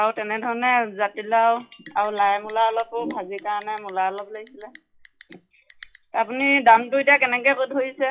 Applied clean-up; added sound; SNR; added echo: classical method WPE with log-MMSE.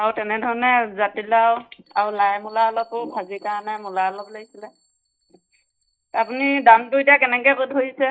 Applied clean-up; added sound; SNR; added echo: neural mask model DeepFilterNet 3.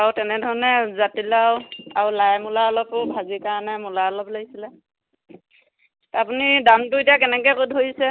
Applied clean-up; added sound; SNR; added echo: none; none; none; none.